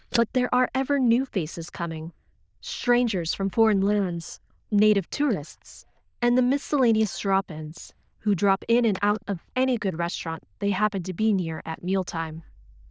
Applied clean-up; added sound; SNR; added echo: neural diffusion model UNIVERSE++.